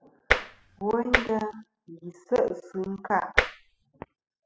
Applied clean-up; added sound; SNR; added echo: classical method spectral subtraction.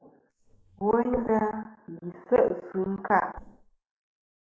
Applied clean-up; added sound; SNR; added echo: neural mask model Resemble Enhance denoiser.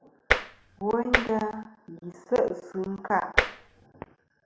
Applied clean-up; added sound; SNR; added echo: none; Tap; -4 dB; none.